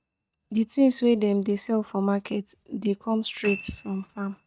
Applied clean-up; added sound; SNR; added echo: neural mask model RNNoise.